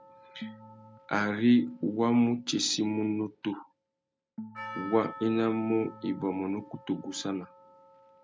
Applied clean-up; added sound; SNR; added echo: none; Percussion + Organ; 17 dB; none.